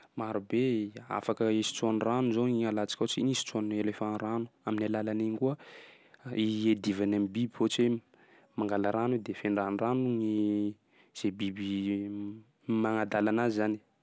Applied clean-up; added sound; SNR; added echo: none; none; none; none.